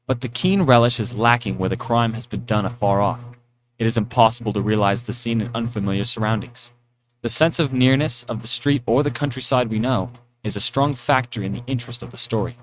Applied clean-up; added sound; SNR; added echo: neural mask model RNNoise.